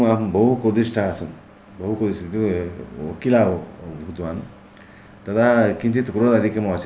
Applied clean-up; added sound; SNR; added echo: none; none; none; none.